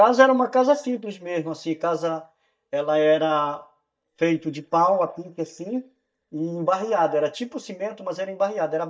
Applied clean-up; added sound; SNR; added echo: neural mask model DeepFilterNet 3.